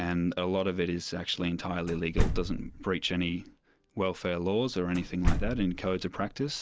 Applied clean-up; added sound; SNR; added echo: none; Slam; 1 dB; none.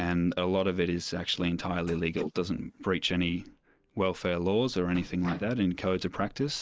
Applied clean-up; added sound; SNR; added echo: neural mask model Resemble Enhance denoiser.